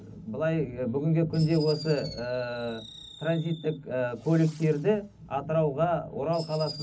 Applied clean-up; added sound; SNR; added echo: none; Fireworks; 19 dB; reverberation time 0.4 s.